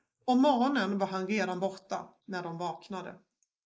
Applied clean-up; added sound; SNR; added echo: neural mask model Resemble Enhance denoiser.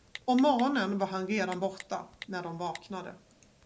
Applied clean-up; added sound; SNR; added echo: none; Typing; 20 dB; none.